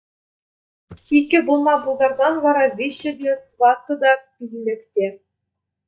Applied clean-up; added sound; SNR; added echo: neural mask model DeepFilterNet 3.